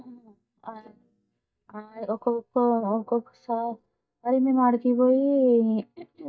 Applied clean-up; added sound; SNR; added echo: neural mask model DeepFilterNet 3.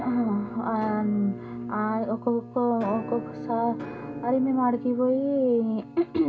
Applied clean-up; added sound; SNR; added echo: none; Musical instrument; 11 dB; reverberation time 0.2 s.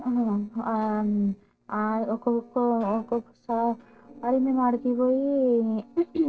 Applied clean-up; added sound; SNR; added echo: neural separator model SepFormer DNS4.